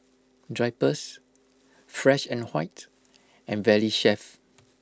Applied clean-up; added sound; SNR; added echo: none; none; none; none.